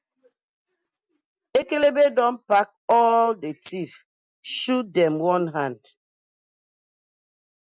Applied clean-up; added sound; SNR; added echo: none; none; none; none.